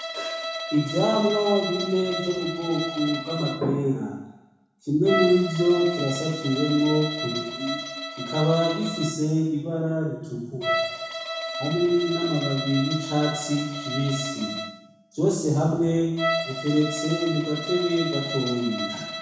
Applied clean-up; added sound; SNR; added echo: none; Bowed string instrument; 7 dB; reverberation time 1.0 s.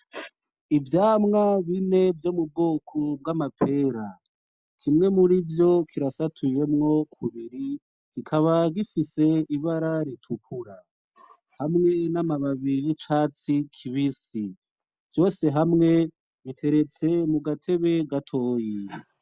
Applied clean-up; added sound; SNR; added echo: none; none; none; none.